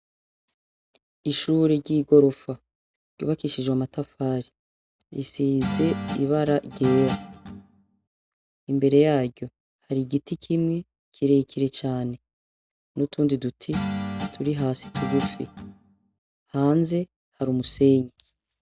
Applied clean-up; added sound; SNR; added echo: none; Guitar; 6 dB; none.